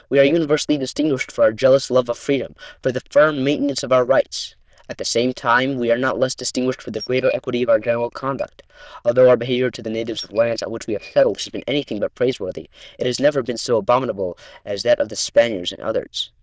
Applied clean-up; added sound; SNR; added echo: neural diffusion model UNIVERSE++.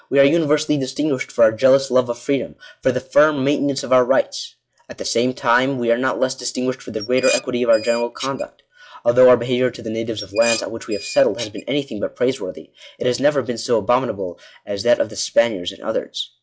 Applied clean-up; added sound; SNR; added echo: classical method log-MMSE.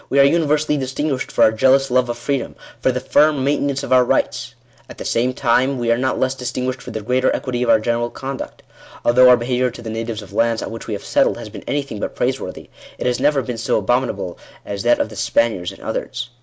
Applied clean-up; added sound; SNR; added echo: none; none; none; none.